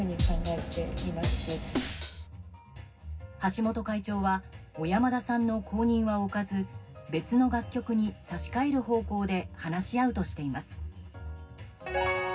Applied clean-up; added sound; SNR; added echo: none; Drum kit; 2 dB; reverberation time 0.4 s.